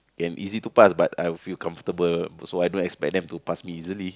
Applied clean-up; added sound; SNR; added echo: none; none; none; none.